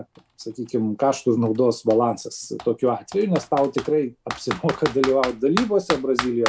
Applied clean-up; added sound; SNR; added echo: none; Computer keyboard; 11 dB; none.